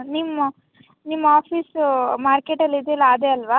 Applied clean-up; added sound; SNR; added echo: none; none; none; none.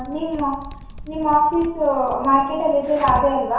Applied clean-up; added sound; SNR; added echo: none; Typing; 15 dB; reverberation time 0.7 s.